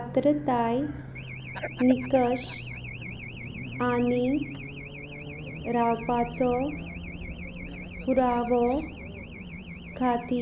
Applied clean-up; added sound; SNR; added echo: none; Race car, auto racing / Alarm; 10 dB; none.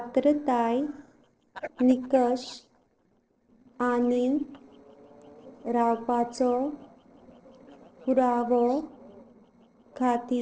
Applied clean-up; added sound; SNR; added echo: neural separator model SepFormer DNS4.